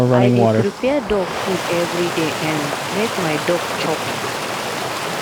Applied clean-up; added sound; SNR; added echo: none; Stream; -2 dB; none.